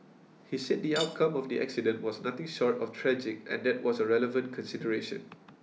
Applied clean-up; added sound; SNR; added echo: none; Cutlery, silverware / Dishes, pots, and pans; 14 dB; none.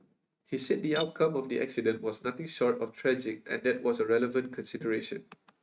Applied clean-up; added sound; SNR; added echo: neural mask model RNNoise.